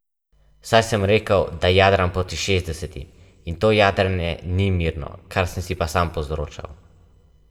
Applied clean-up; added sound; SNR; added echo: none; none; none; reverberation time 0.9 s.